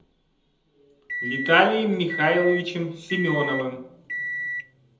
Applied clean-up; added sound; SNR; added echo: none; Microwave oven; 7 dB; reverberation time 0.8 s.